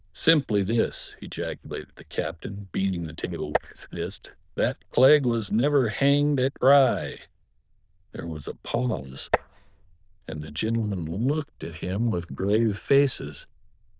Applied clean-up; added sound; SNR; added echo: neural diffusion model UNIVERSE++.